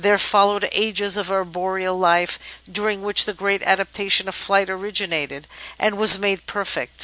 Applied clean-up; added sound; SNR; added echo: none; none; none; none.